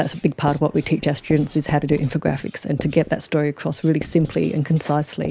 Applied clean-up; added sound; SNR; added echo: none; Writing; 15 dB; none.